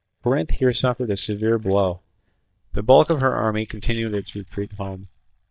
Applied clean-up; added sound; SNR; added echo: neural mask model DeepFilterNet 3.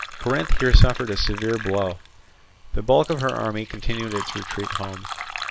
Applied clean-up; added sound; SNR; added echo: none; Fill (with liquid); 13 dB; none.